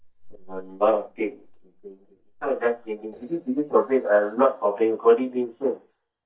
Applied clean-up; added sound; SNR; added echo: neural mask model DeepFilterNet 3.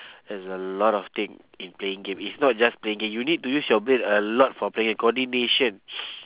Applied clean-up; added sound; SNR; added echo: none; none; none; none.